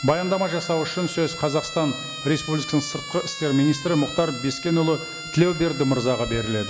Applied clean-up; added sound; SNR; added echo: none; Siren; 11 dB; none.